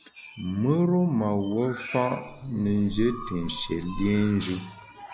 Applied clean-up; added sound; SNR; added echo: none; Buzz; 11 dB; none.